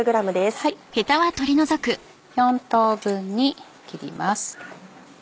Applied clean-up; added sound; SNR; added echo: none; none; none; none.